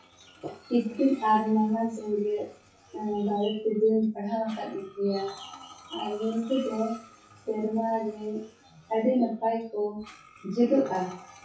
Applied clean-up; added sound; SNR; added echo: classical method WPE with log-MMSE.